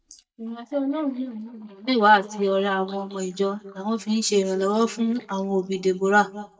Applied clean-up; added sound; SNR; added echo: neural mask model DeepFilterNet 3.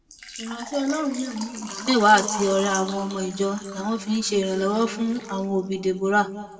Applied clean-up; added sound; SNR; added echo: none; Water / Liquid; 14 dB; reverberation time 1.6 s.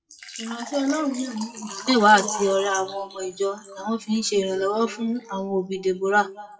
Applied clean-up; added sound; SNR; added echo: classical method WPE with log-MMSE.